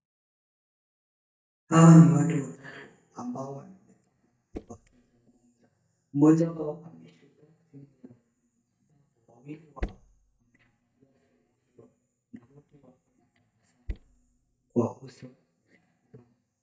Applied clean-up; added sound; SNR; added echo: neural mask model DeepFilterNet 3.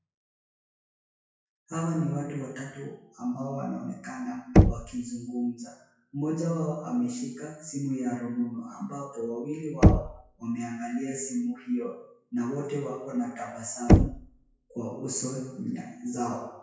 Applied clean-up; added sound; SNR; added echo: classical method WPE with log-MMSE.